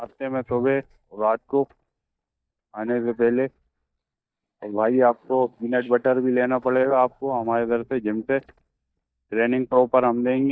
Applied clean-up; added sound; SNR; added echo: neural mask model DeepFilterNet 3.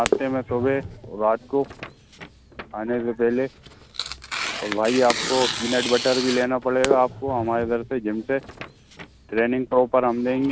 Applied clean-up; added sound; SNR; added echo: none; Tearing; 8 dB; none.